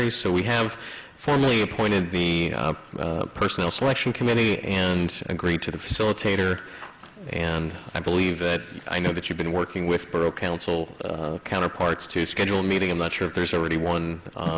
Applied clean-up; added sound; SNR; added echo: none; none; none; none.